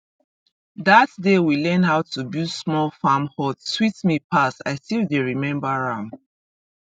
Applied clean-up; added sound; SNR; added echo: none; none; none; none.